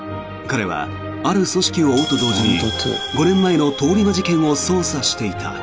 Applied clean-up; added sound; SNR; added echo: none; none; none; none.